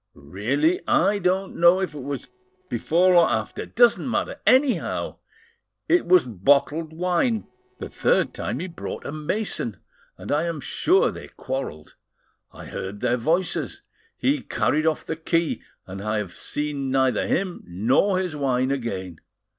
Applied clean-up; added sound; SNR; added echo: neural separator model SepFormer DNS4.